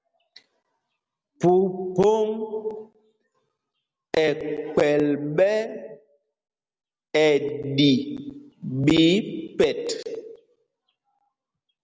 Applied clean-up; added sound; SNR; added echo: none; none; none; none.